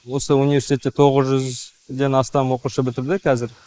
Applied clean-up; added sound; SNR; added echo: neural mask model Resemble Enhance denoiser.